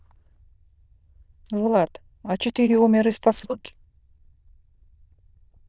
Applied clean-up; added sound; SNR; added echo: neural diffusion model UNIVERSE++.